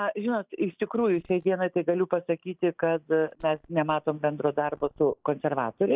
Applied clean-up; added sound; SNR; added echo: neural mask model DeepFilterNet 3.